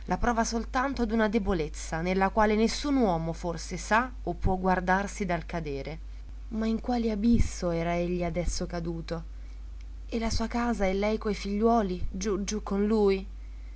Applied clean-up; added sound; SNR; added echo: none; none; none; none.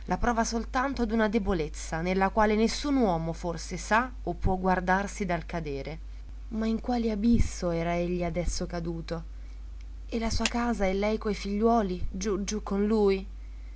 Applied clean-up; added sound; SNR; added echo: none; Clapping; 13 dB; none.